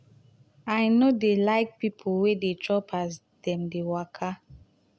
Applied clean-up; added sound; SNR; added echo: none; none; none; none.